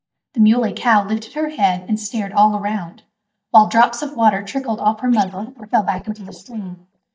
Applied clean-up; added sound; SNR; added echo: neural mask model DeepFilterNet 3.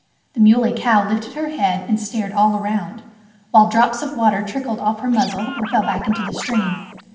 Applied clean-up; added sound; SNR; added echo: none; Scratching (performance technique); 11 dB; reverberation time 1.6 s.